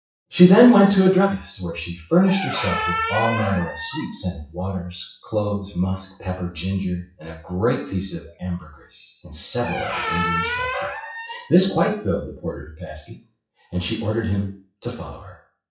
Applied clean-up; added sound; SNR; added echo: classical method WPE with log-MMSE.